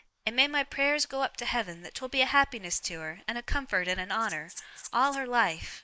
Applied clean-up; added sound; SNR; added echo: neural mask model Resemble Enhance denoiser.